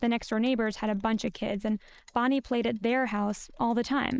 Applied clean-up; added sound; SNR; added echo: neural mask model Resemble Enhance denoiser.